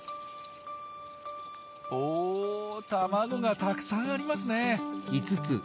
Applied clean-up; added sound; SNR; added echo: none; none; none; none.